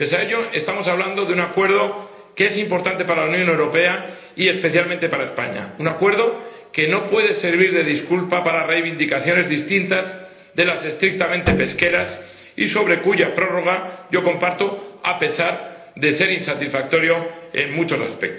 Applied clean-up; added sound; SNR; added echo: neural separator model SepFormer DNS4.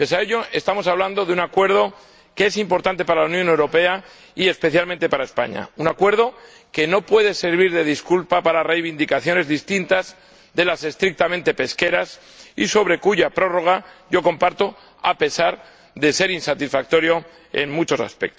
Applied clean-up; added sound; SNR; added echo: none; none; none; none.